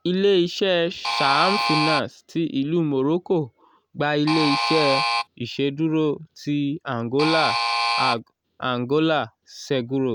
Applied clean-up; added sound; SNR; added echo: none; Alarm; 0 dB; none.